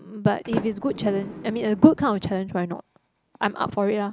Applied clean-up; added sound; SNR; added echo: none; Sliding door; 12 dB; none.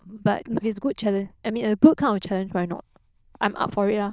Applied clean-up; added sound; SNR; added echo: neural diffusion model UNIVERSE++.